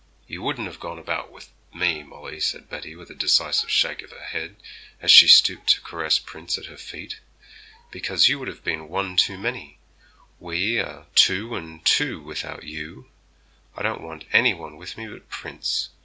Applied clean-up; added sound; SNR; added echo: none; none; none; none.